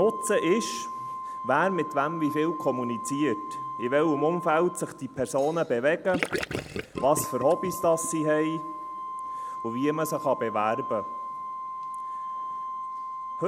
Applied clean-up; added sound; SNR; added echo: none; Gurgling / Liquid + Organ; 7 dB; none.